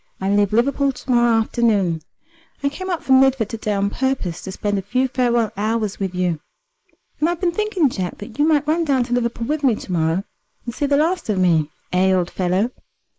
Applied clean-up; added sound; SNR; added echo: neural mask model Resemble Enhance denoiser.